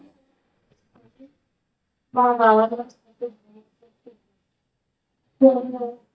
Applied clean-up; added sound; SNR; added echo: neural mask model DeepFilterNet 3.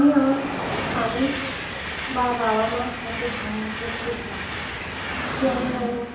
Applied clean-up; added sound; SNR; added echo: none; Train; 4 dB; reverberation time 0.9 s.